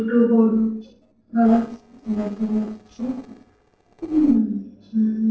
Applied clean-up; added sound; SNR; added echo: neural separator model SepFormer DNS4.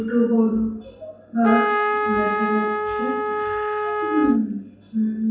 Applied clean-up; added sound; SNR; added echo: none; Trumpet; 0 dB; reverberation time 0.7 s.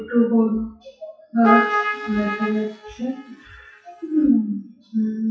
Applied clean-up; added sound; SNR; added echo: classical method WPE with log-MMSE.